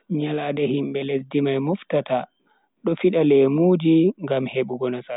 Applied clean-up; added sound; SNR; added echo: none; none; none; none.